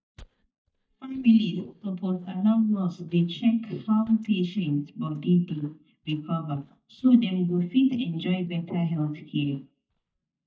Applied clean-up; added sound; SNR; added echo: neural mask model DeepFilterNet 3.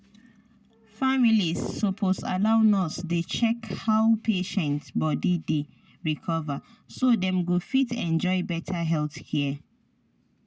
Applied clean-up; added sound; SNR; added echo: none; none; none; none.